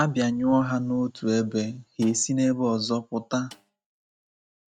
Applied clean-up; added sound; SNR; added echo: neural mask model RNNoise.